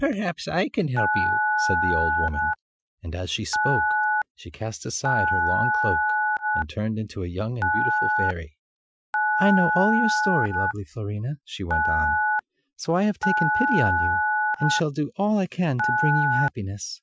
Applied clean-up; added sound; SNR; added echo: classical method Wiener filter.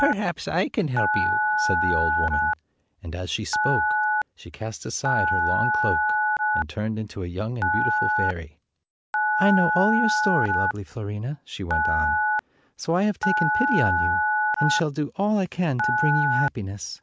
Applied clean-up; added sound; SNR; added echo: none; Telephone; -2 dB; none.